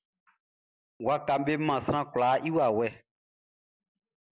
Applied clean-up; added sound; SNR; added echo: none; none; none; none.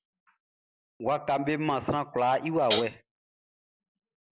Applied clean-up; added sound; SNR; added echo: none; Hi-hat; 1 dB; none.